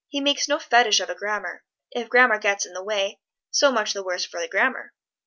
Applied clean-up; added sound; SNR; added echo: none; none; none; none.